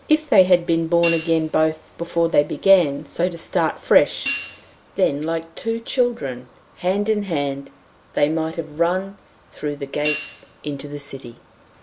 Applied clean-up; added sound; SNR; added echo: none; Hi-hat; 13 dB; none.